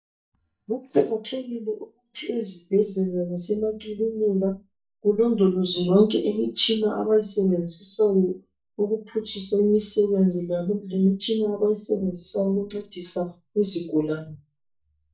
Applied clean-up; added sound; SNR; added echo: neural mask model DeepFilterNet 3.